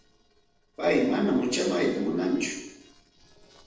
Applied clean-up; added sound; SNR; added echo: neural separator model SepFormer DNS4.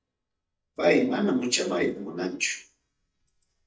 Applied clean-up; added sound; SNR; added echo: neural mask model DeepFilterNet 3.